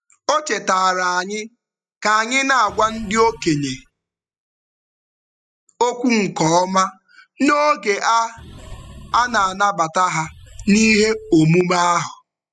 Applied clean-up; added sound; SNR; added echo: classical method spectral subtraction.